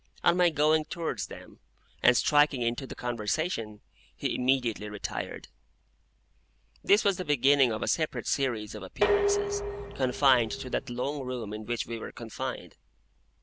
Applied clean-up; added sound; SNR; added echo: none; Dishes, pots, and pans; 2 dB; none.